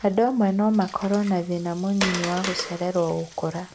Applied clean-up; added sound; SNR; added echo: none; Water; 11 dB; none.